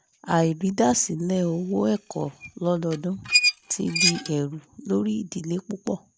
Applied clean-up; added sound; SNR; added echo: none; Squeak; 2 dB; none.